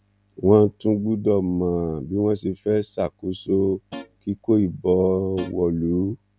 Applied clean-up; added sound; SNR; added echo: none; Guitar; 16 dB; none.